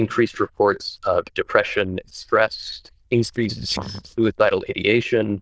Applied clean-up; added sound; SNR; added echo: neural diffusion model UNIVERSE++.